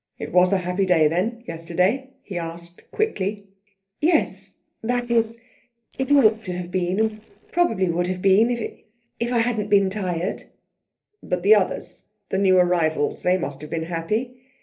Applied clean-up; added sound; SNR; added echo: neural separator model SepFormer DNS4.